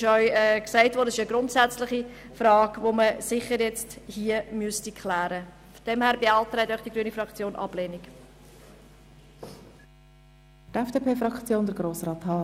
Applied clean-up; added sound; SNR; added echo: none; none; none; none.